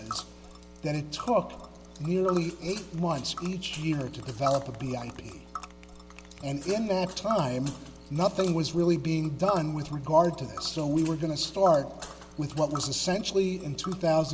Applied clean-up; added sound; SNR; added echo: none; Tick; 15 dB; none.